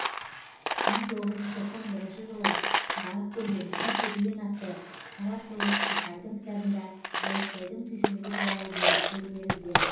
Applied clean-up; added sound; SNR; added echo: none; Coin (dropping); -3 dB; reverberation time 0.9 s.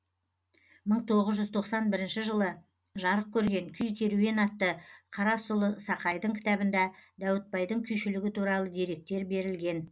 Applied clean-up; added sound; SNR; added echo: none; none; none; none.